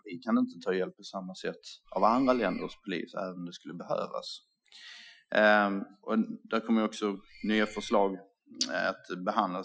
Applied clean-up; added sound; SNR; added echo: classical method Wiener filter.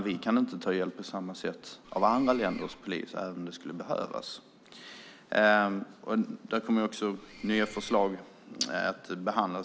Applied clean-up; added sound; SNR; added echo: none; Mechanisms; 18 dB; none.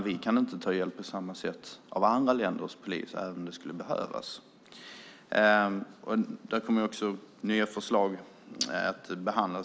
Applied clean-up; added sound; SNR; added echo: none; none; none; none.